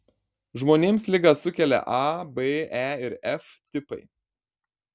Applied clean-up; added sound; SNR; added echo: none; none; none; none.